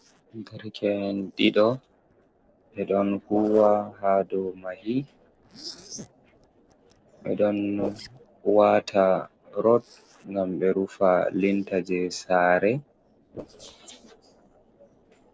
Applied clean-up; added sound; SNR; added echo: neural separator model SepFormer DNS4.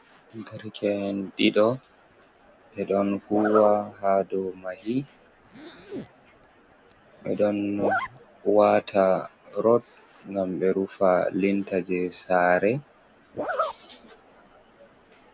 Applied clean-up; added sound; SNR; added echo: none; Zipper (clothing); 12 dB; none.